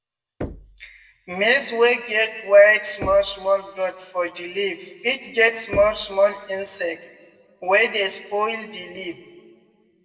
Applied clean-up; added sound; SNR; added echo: none; Knock; 18 dB; reverberation time 1.6 s.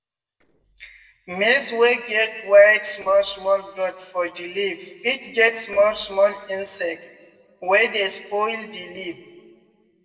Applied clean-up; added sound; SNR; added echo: neural separator model SepFormer DNS4.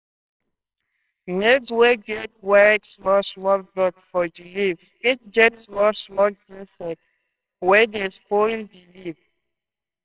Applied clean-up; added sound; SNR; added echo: neural separator model SepFormer WHAMR!.